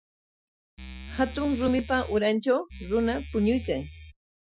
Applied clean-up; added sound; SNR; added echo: classical method Wiener filter.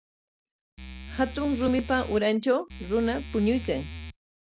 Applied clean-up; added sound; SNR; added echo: none; Musical instrument; 11 dB; none.